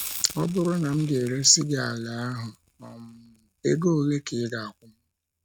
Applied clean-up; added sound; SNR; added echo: neural mask model RNNoise.